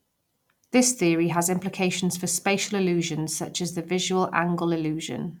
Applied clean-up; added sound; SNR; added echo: none; none; none; none.